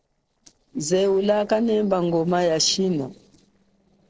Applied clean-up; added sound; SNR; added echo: neural separator model SepFormer DNS4.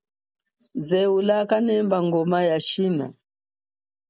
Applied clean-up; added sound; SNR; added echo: none; none; none; none.